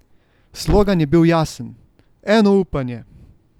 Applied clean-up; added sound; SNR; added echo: none; Thump, thud; 12 dB; none.